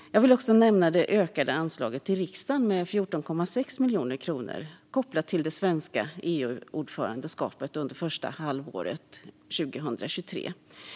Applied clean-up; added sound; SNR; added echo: none; none; none; none.